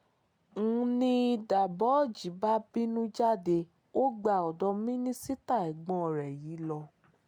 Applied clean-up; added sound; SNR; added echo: none; none; none; none.